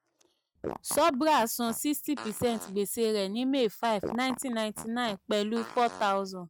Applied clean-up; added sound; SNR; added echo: neural mask model RNNoise.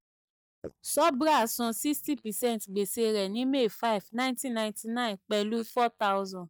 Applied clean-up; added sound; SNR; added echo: neural mask model DeepFilterNet 3.